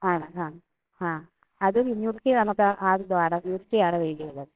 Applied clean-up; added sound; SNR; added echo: neural separator model SepFormer WHAMR!.